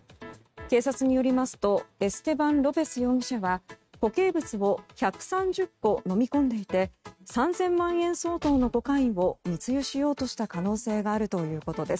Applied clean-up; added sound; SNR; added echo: neural mask model RNNoise.